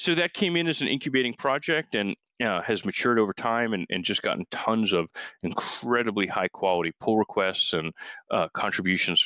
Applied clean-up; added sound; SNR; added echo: none; none; none; none.